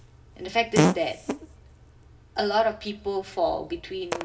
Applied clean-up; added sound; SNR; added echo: none; Fart; 2 dB; reverberation time 0.7 s.